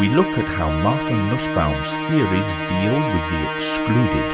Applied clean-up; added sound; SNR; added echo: none; Musical instrument; 2 dB; none.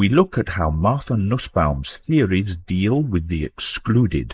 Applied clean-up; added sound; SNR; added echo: neural mask model Resemble Enhance denoiser.